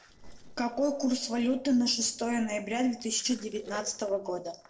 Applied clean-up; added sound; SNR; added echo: neural separator model SepFormer DNS4.